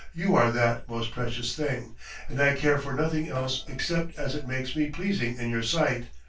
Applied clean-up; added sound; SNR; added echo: neural separator model SepFormer DNS4.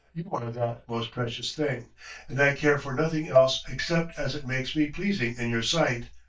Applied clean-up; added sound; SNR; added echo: neural mask model DeepFilterNet 3.